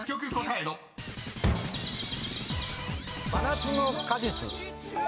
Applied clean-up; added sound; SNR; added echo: none; Bird vocalization, bird call, bird song; 9 dB; none.